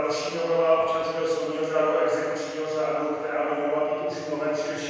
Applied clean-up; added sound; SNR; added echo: none; none; none; reverberation time 1.9 s.